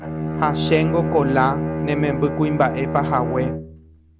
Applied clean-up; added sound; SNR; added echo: none; Bowed string instrument; 2 dB; none.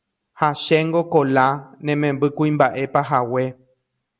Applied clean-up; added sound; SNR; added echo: none; none; none; none.